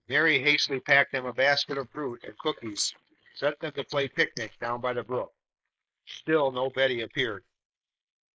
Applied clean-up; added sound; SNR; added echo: neural mask model Resemble Enhance denoiser.